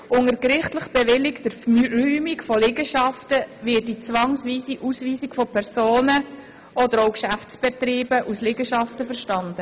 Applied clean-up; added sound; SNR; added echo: none; none; none; none.